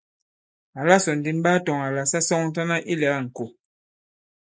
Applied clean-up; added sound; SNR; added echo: neural mask model Resemble Enhance denoiser.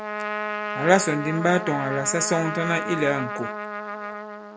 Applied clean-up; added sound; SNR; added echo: none; Trumpet; 5 dB; none.